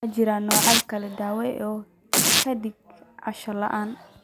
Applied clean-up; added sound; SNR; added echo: none; Domestic sounds, home sounds; -3 dB; none.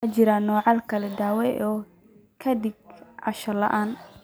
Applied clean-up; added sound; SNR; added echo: none; none; none; none.